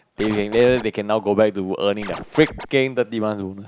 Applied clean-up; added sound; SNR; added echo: none; Scratching (performance technique); 13 dB; none.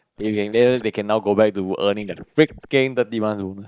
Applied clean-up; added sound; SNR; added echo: neural mask model DeepFilterNet 3.